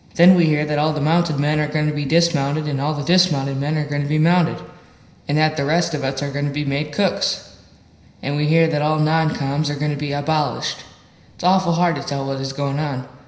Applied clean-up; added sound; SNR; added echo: none; none; none; reverberation time 0.9 s.